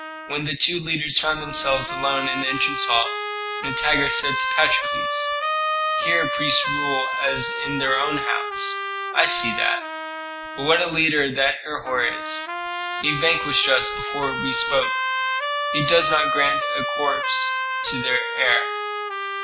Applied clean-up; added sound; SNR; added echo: none; Trumpet; 3 dB; none.